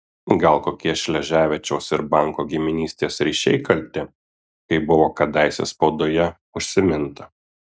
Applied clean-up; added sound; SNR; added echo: none; none; none; none.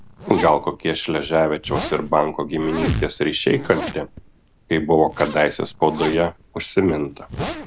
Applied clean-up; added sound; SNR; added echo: none; Zipper (clothing); 10 dB; none.